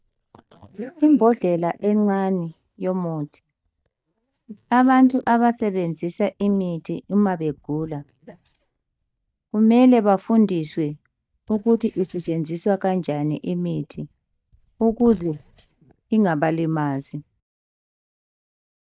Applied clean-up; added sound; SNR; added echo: neural mask model DeepFilterNet 3.